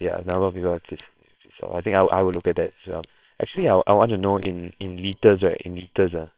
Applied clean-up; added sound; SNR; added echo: neural separator model SepFormer WHAMR!.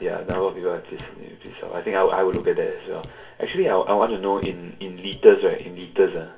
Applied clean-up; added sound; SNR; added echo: none; Raindrop / Drip; 18 dB; reverberation time 0.2 s.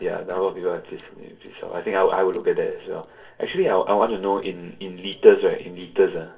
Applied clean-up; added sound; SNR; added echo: neural separator model SepFormer DNS4.